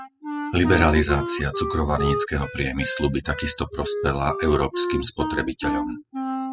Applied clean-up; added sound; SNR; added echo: classical method spectral subtraction.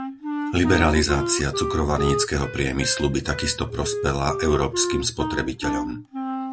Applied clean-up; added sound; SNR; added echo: none; Wind instrument, woodwind instrument; 5 dB; none.